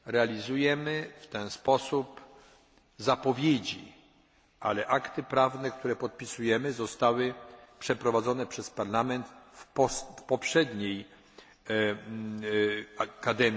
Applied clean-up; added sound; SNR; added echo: none; none; none; none.